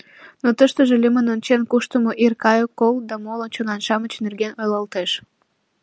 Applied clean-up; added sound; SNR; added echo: none; none; none; none.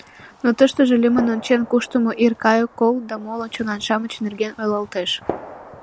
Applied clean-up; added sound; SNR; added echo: none; Gunshot, gunfire; 16 dB; none.